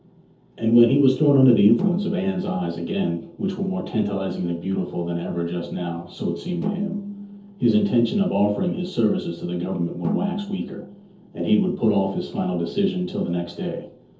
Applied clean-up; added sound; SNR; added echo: neural separator model SepFormer DNS4.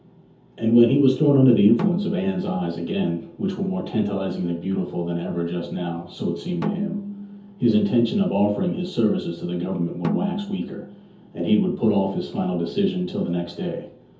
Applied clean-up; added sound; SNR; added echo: none; Snare drum; 10 dB; reverberation time 0.5 s.